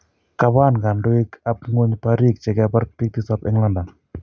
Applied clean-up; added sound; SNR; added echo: none; none; none; none.